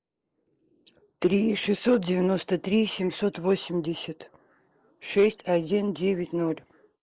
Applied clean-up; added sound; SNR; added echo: neural mask model Resemble Enhance denoiser.